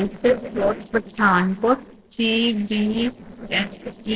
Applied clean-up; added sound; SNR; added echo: neural separator model SepFormer DNS4.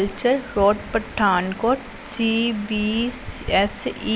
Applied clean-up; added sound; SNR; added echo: none; none; none; none.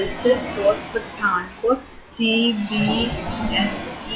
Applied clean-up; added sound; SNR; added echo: classical method WPE with log-MMSE.